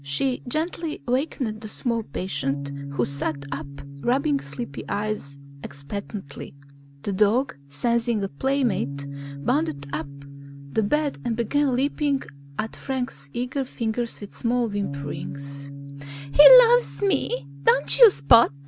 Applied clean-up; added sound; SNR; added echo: none; Bass guitar; 13 dB; none.